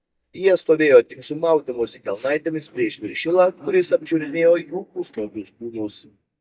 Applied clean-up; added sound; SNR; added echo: neural mask model DeepFilterNet 3.